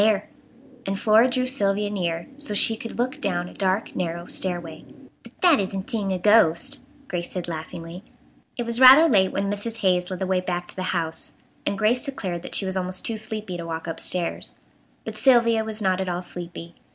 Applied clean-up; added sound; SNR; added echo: none; none; none; none.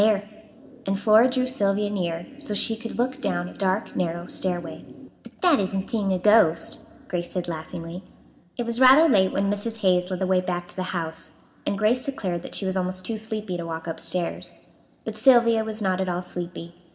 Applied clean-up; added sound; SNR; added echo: none; none; none; reverberation time 1.4 s.